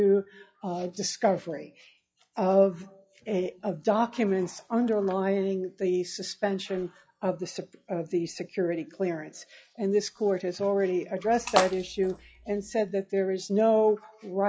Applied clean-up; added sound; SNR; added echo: classical method log-MMSE.